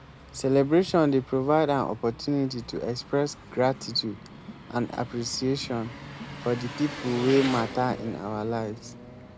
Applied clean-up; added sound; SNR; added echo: none; Engine; 14 dB; none.